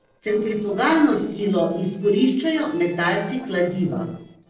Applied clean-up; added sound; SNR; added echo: neural separator model SepFormer DNS4.